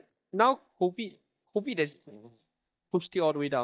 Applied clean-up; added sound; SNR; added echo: neural mask model DeepFilterNet 3.